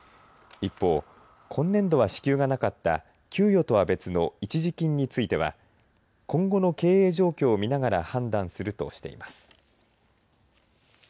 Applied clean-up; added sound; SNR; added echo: none; none; none; none.